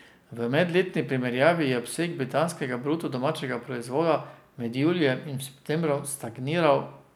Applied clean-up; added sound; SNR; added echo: none; none; none; none.